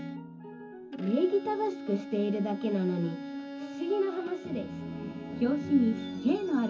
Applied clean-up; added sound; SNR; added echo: none; Bowed string instrument; 11 dB; reverberation time 0.4 s.